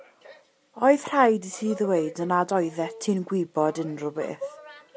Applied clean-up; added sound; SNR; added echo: none; none; none; none.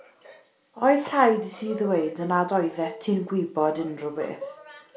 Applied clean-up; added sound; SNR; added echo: none; none; none; reverberation time 0.4 s.